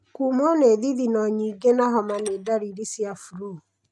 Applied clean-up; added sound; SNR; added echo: neural mask model RNNoise.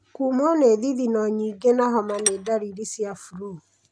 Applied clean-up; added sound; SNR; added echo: none; Tools; 7 dB; none.